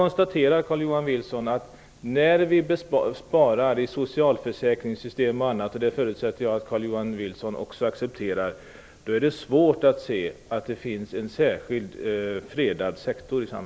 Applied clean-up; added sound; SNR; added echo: none; none; none; none.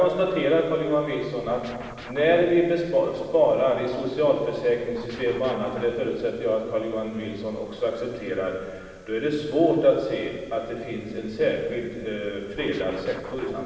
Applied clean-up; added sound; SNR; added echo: none; Scratching (performance technique); 16 dB; reverberation time 1.6 s.